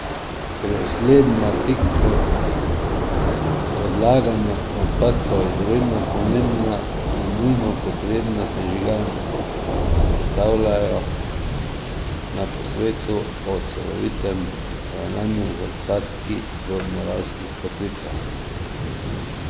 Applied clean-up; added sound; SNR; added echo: none; Thunder / Rain; 0 dB; none.